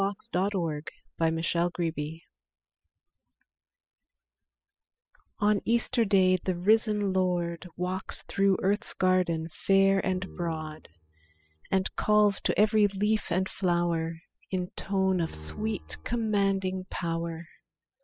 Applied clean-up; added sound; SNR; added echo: classical method spectral subtraction.